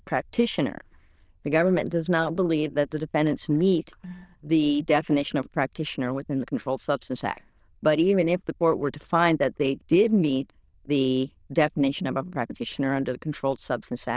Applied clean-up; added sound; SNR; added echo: neural diffusion model UNIVERSE++.